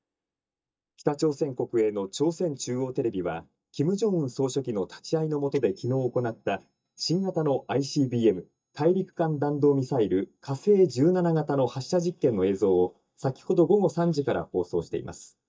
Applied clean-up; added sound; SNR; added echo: neural mask model DeepFilterNet 3.